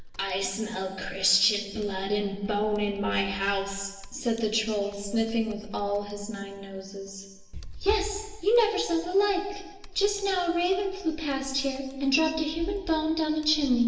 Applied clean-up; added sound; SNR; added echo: none; Computer keyboard; 16 dB; reverberation time 1.0 s.